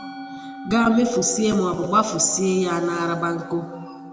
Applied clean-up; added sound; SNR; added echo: none; Musical instrument; 15 dB; reverberation time 1.6 s.